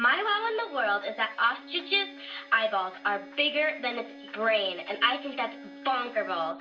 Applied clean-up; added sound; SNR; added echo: none; Bowed string instrument; 18 dB; reverberation time 0.5 s.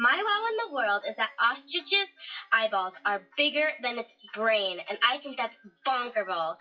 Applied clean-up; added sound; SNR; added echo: classical method WPE with log-MMSE.